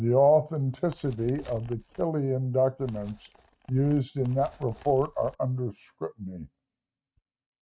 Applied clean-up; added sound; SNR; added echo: neural mask model RNNoise.